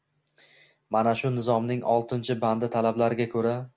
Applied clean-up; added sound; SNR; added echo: none; none; none; none.